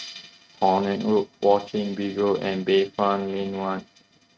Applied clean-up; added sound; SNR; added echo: neural mask model RNNoise.